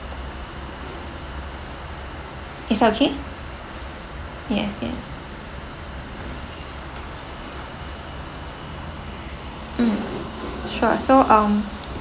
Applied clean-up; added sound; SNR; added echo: none; Frog; 7 dB; none.